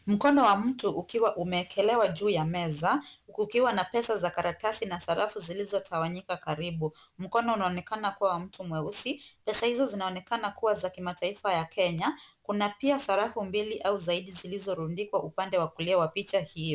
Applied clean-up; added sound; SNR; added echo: none; none; none; none.